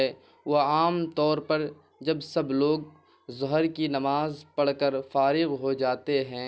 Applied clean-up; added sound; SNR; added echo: none; none; none; none.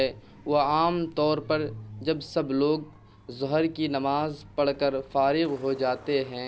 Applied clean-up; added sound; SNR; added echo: none; Truck; 20 dB; none.